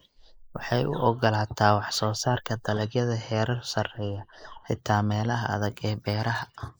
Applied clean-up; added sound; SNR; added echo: neural mask model Resemble Enhance denoiser.